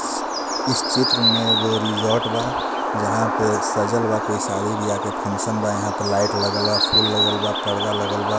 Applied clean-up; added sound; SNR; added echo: none; Bird; -1 dB; none.